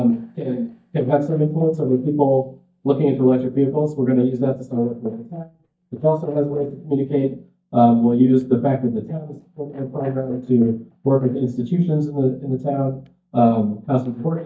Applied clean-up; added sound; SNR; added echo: neural mask model DeepFilterNet 3.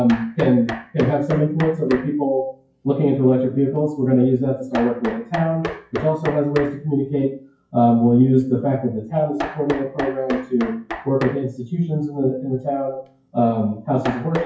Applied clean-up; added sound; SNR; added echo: classical method WPE with log-MMSE.